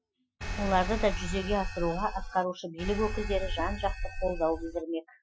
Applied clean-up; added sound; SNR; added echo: classical method Wiener filter.